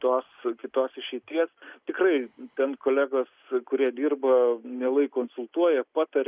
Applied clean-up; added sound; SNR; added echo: none; none; none; none.